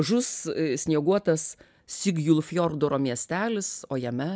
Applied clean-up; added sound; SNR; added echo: none; none; none; none.